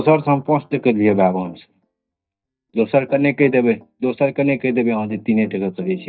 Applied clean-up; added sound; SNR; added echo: neural mask model DeepFilterNet 3.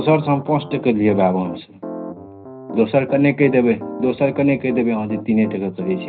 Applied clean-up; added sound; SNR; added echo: none; Piano; 14 dB; reverberation time 0.4 s.